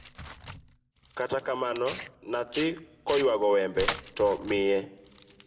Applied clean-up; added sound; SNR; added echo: none; Tearing; 10 dB; reverberation time 0.9 s.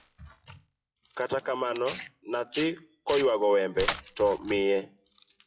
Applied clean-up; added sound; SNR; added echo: classical method WPE with log-MMSE.